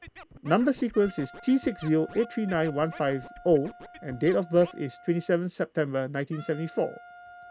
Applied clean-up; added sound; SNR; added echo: none; Scratching (performance technique) + Wind instrument, woodwind instrument; 19 dB; none.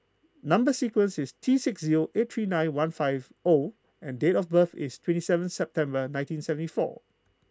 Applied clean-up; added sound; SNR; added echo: none; none; none; none.